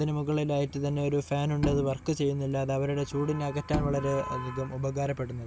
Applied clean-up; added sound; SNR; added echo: none; Bowed string instrument; 8 dB; none.